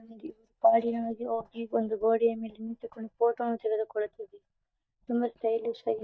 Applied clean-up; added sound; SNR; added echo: neural mask model DeepFilterNet 3.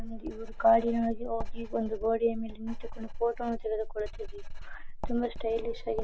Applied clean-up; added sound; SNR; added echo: none; Writing; 5 dB; none.